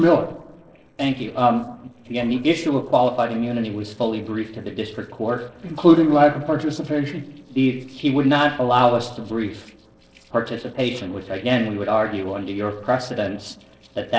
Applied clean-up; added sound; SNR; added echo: neural separator model SepFormer DNS4.